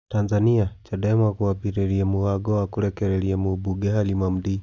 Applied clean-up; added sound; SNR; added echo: none; none; none; none.